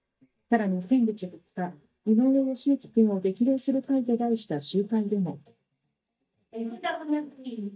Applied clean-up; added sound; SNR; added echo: neural mask model DeepFilterNet 3.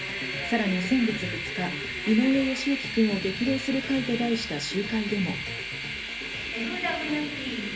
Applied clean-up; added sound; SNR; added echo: none; Train; 6 dB; reverberation time 0.3 s.